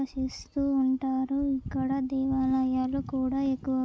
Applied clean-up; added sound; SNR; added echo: none; none; none; none.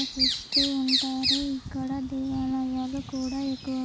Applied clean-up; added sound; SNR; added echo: none; Bird vocalization, bird call, bird song; 1 dB; none.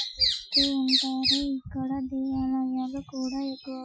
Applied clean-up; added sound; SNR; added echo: classical method Wiener filter.